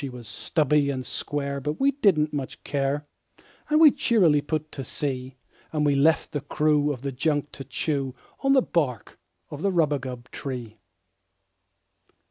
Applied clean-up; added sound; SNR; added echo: none; none; none; none.